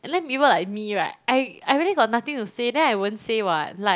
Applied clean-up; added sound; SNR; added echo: none; none; none; none.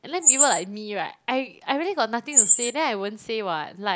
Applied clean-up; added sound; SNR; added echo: none; Chirp, tweet; -3 dB; none.